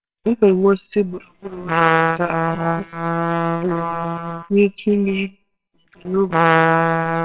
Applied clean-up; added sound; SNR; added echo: neural separator model SepFormer WHAMR!.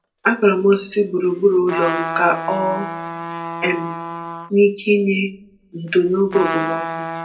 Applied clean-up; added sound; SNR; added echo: none; Trumpet; 9 dB; reverberation time 0.2 s.